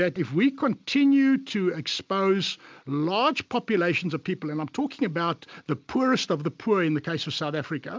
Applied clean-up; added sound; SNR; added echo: none; none; none; none.